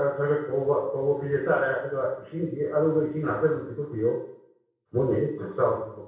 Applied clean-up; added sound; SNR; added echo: none; none; none; reverberation time 0.6 s.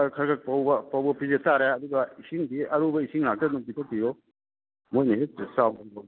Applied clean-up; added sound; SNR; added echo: none; none; none; none.